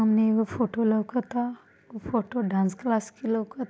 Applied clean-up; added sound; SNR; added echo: none; none; none; none.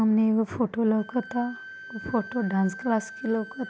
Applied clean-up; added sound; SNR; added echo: none; Wind instrument, woodwind instrument; 17 dB; none.